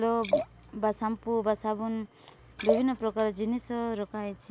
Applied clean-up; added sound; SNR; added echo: none; Liquid; 6 dB; none.